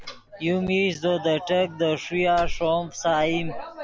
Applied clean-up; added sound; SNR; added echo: none; Slam; 12 dB; none.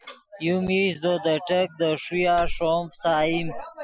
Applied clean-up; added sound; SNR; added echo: classical method spectral subtraction.